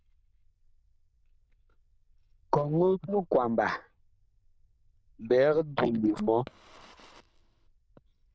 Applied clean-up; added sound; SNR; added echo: neural diffusion model UNIVERSE++.